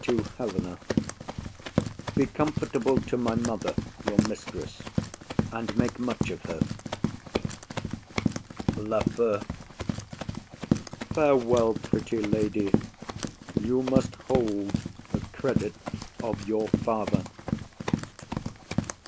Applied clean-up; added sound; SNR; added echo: none; Run; 1 dB; none.